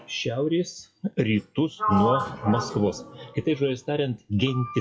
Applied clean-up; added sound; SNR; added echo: classical method WPE with log-MMSE.